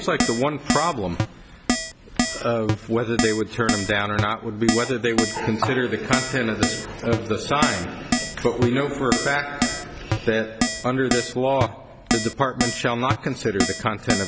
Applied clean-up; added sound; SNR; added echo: none; Keyboard (musical); 3 dB; none.